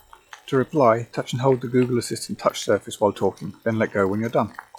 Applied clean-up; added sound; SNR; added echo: classical method log-MMSE.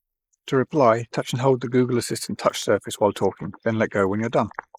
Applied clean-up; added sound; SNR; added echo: neural mask model Resemble Enhance denoiser.